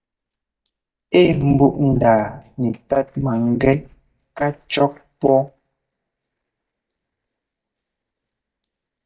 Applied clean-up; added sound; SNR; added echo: neural mask model DeepFilterNet 3.